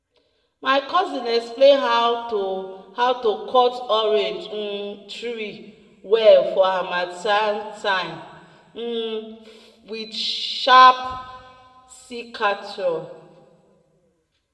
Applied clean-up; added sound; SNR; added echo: none; none; none; reverberation time 1.3 s.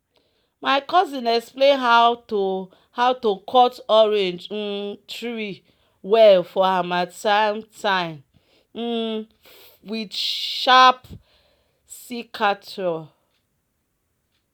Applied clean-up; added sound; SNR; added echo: none; none; none; none.